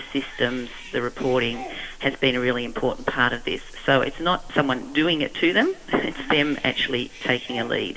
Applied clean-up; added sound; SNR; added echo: none; Bathtub (filling or washing) / Cat; 20 dB; reverberation time 0.3 s.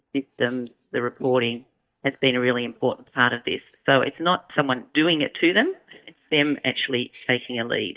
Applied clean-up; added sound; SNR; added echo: neural mask model DeepFilterNet 3.